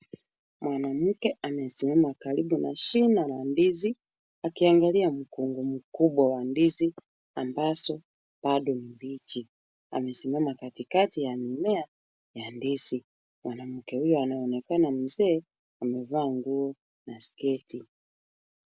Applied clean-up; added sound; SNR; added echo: none; none; none; none.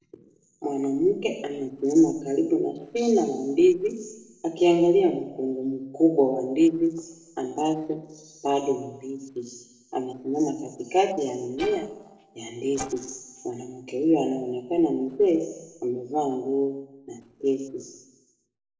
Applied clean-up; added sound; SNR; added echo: neural separator model SepFormer DNS4.